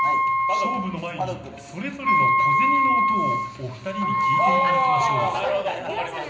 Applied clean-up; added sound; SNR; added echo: none; Wind instrument, woodwind instrument; -5 dB; reverberation time 0.5 s.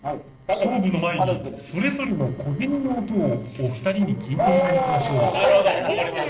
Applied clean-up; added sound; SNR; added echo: neural separator model SepFormer DNS4.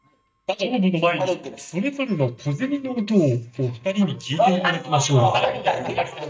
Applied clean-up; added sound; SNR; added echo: neural mask model DeepFilterNet 3.